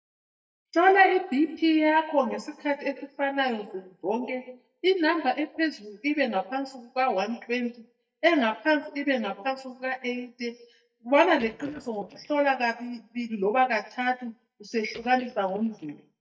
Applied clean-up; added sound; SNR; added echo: neural mask model DeepFilterNet 3.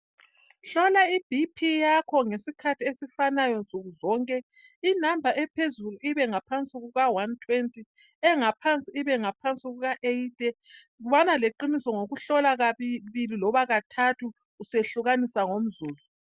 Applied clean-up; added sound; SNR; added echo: none; none; none; none.